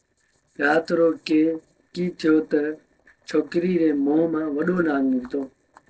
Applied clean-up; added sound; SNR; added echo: neural separator model SepFormer DNS4.